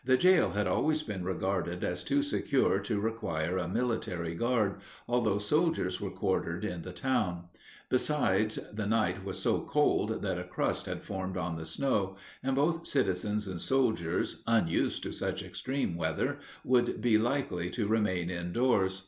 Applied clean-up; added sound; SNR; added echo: none; none; none; none.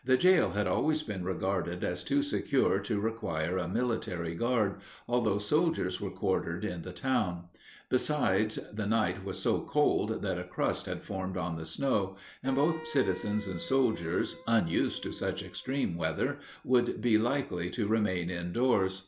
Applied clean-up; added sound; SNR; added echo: none; Wind instrument, woodwind instrument; 17 dB; none.